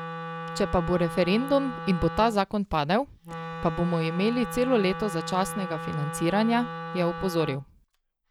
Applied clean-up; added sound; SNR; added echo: none; Wind instrument, woodwind instrument; 9 dB; none.